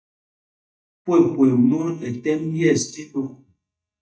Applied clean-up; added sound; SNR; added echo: neural mask model DeepFilterNet 3.